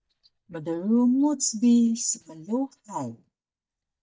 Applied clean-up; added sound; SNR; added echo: neural mask model DeepFilterNet 3.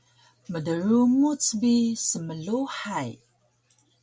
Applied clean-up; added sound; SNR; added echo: none; none; none; none.